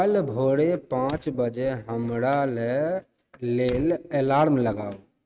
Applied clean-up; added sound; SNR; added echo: neural mask model RNNoise.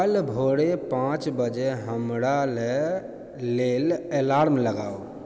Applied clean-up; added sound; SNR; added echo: none; none; none; none.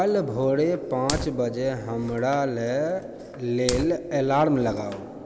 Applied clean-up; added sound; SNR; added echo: none; Fire; 13 dB; none.